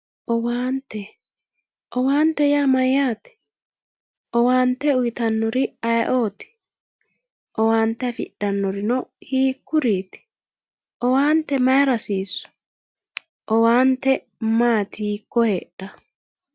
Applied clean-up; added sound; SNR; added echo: none; none; none; none.